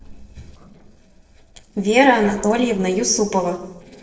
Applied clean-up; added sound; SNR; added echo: neural separator model SepFormer DNS4.